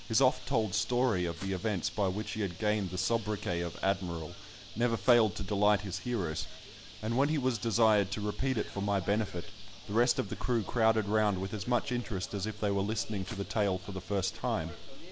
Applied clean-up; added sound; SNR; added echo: none; Walk, footsteps + Bird; 18 dB; none.